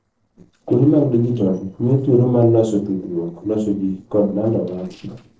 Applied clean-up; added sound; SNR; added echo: neural separator model SepFormer DNS4.